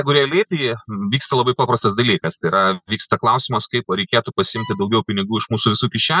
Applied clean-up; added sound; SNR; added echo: classical method spectral subtraction.